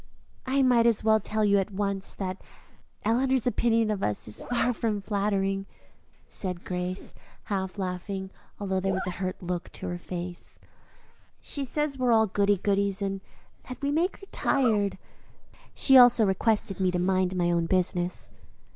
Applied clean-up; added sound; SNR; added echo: none; Zipper (clothing); 20 dB; none.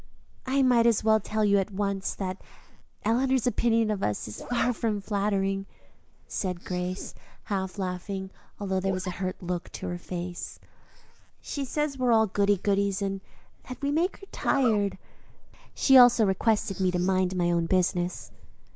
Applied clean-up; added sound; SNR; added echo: neural mask model Resemble Enhance denoiser.